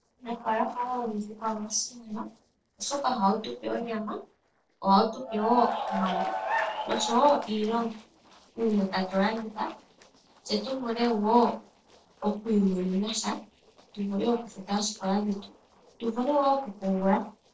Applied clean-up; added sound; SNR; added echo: neural separator model SepFormer DNS4.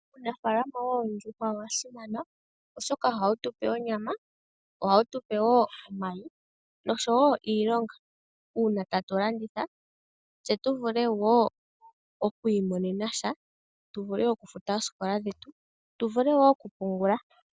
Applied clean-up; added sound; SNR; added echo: none; none; none; none.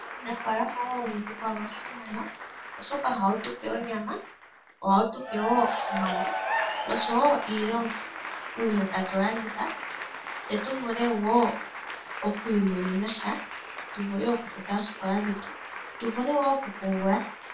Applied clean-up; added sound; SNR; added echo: none; Applause / Cheering; 7 dB; reverberation time 0.3 s.